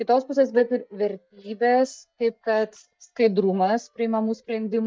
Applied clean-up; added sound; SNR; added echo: neural mask model DeepFilterNet 3.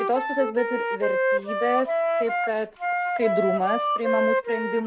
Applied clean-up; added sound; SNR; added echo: none; Wind instrument, woodwind instrument; -2 dB; none.